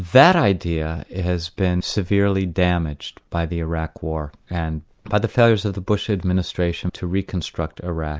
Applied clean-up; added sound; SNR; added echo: none; none; none; none.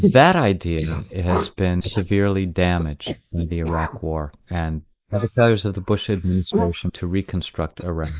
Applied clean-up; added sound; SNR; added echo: neural mask model Resemble Enhance denoiser.